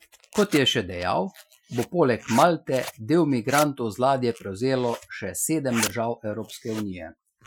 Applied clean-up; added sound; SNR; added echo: classical method Wiener filter.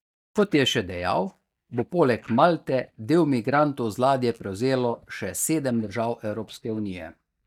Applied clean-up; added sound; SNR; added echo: neural mask model DeepFilterNet 3.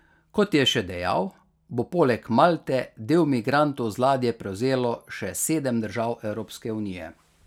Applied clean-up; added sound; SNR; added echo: none; none; none; none.